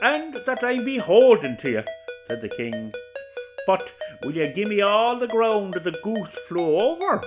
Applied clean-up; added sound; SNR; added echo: none; Ringtone; 13 dB; none.